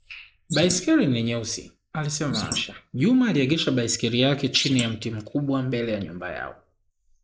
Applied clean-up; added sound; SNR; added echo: neural mask model Resemble Enhance denoiser.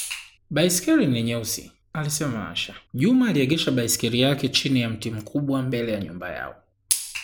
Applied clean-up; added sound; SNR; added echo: none; none; none; none.